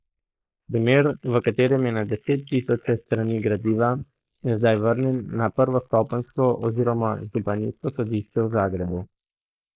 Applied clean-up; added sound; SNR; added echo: neural mask model Resemble Enhance denoiser.